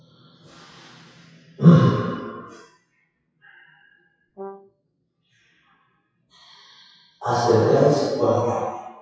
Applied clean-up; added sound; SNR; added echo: classical method WPE with log-MMSE.